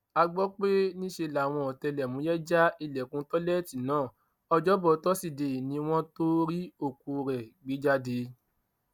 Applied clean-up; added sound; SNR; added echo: none; none; none; none.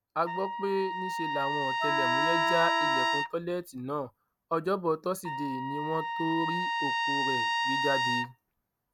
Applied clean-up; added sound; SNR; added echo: none; Trumpet + Wind instrument, woodwind instrument; -3 dB; none.